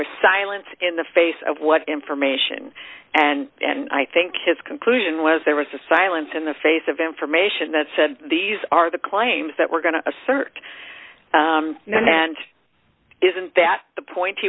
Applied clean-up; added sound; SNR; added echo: none; none; none; none.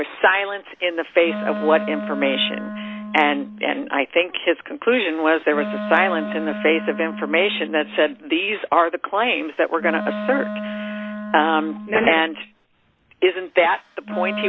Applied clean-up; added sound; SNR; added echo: none; Wind instrument, woodwind instrument; 10 dB; none.